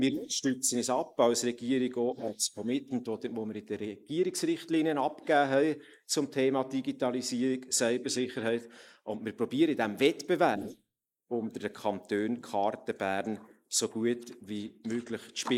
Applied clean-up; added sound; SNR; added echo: neural mask model Resemble Enhance denoiser.